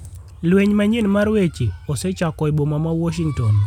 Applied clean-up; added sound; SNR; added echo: none; none; none; none.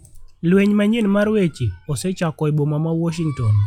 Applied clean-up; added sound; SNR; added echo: classical method log-MMSE.